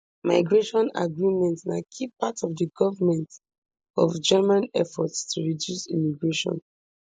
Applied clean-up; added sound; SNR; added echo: neural mask model Resemble Enhance denoiser.